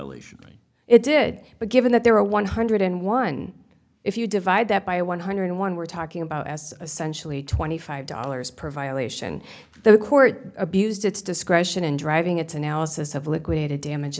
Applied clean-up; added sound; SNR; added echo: none; none; none; none.